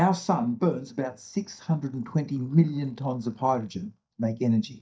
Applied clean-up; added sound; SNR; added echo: neural mask model DeepFilterNet 3.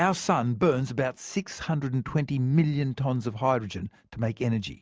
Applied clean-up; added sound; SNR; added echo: none; none; none; none.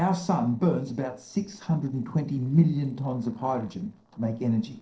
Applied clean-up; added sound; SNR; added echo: neural separator model SepFormer DNS4.